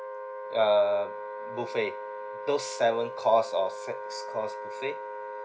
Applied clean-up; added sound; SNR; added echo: none; Wind instrument, woodwind instrument; 8 dB; none.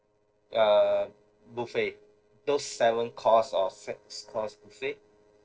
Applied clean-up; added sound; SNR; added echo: neural separator model SepFormer DNS4.